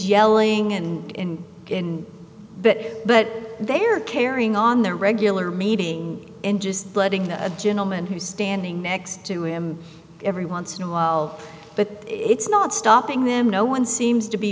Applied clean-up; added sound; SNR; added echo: none; none; none; none.